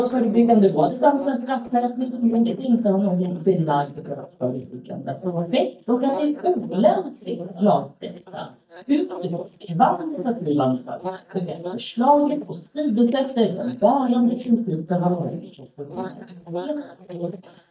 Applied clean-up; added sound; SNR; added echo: neural mask model DeepFilterNet 3.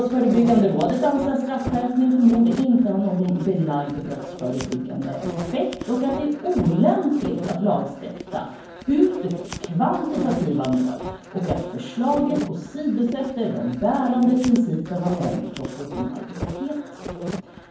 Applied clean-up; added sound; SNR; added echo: none; Insect; 11 dB; reverberation time 0.9 s.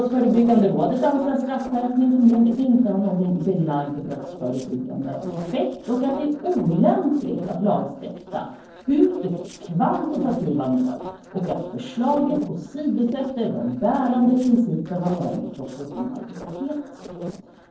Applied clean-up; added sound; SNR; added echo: neural separator model SepFormer DNS4.